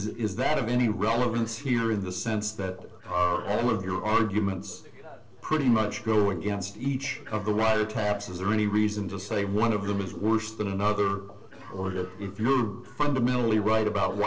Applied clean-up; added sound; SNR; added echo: neural separator model SepFormer DNS4.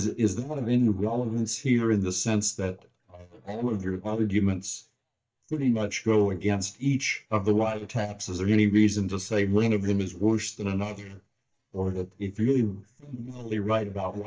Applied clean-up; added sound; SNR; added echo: neural mask model DeepFilterNet 3.